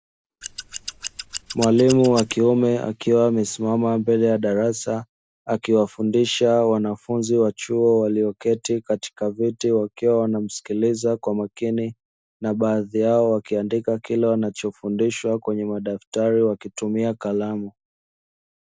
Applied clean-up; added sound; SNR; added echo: none; Scissors; 12 dB; none.